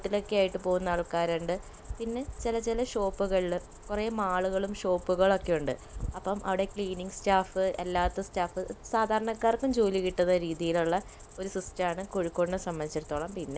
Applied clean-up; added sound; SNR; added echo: none; Cricket; 14 dB; none.